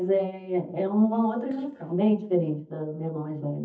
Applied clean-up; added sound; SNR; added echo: neural mask model DeepFilterNet 3.